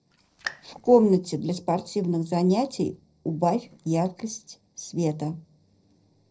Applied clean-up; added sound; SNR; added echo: neural separator model SepFormer DNS4.